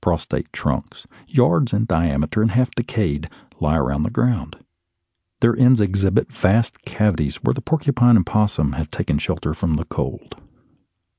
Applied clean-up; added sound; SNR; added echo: none; none; none; none.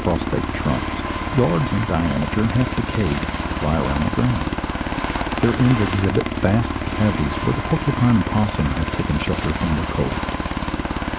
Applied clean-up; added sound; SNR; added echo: none; Aircraft; 3 dB; none.